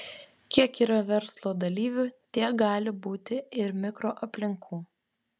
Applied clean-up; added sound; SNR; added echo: none; none; none; none.